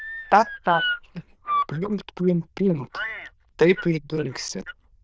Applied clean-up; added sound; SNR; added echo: neural diffusion model UNIVERSE++.